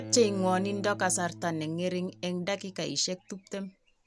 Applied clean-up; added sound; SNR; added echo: none; Bowed string instrument; 14 dB; none.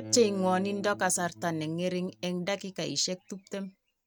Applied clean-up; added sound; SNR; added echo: neural mask model RNNoise.